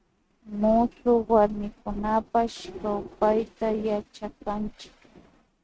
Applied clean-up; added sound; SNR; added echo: neural mask model RNNoise.